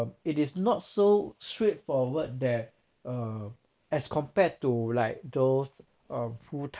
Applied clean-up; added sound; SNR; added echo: neural mask model Resemble Enhance denoiser.